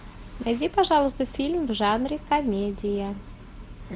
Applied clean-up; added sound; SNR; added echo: none; none; none; none.